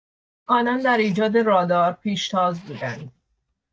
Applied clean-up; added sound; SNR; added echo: neural mask model DeepFilterNet 3.